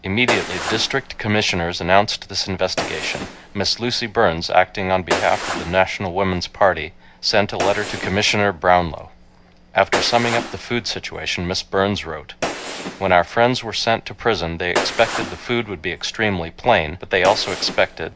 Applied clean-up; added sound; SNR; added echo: none; Gunshot, gunfire; 10 dB; none.